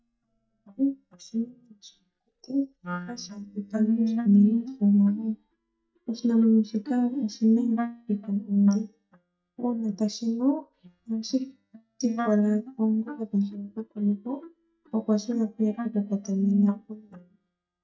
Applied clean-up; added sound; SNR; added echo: neural mask model DeepFilterNet 3.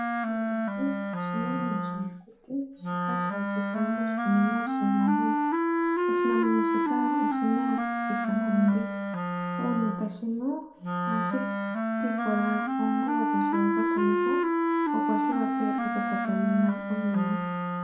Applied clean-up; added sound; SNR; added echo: none; Wind instrument, woodwind instrument; -3 dB; reverberation time 0.6 s.